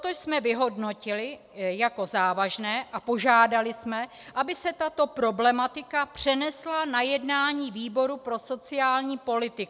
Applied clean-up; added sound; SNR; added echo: none; none; none; none.